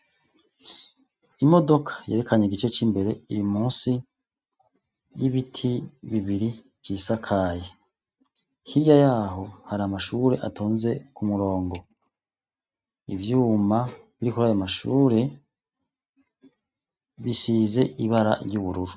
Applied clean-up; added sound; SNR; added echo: neural mask model RNNoise.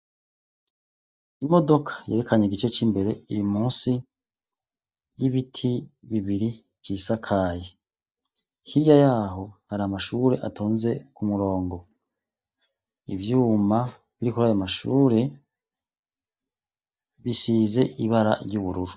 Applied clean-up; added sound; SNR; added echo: neural mask model DeepFilterNet 3.